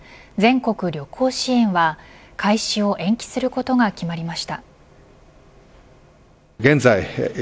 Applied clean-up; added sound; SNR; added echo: none; none; none; none.